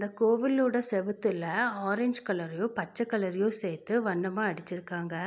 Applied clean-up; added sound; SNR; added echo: none; none; none; none.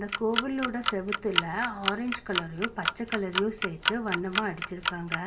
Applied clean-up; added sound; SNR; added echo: none; Clock; 1 dB; reverberation time 0.2 s.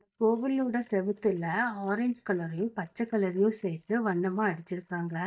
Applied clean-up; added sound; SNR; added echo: neural mask model DeepFilterNet 3.